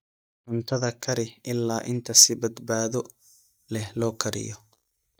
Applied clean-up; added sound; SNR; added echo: neural mask model DeepFilterNet 3.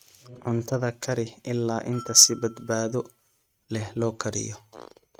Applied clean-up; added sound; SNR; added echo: neural mask model RNNoise.